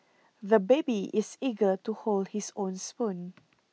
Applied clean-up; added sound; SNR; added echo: none; none; none; none.